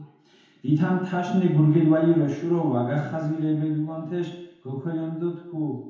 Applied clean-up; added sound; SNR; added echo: none; none; none; reverberation time 1.0 s.